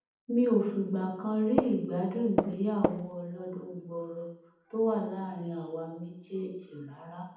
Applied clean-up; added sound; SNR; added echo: none; Tap; -1 dB; reverberation time 0.8 s.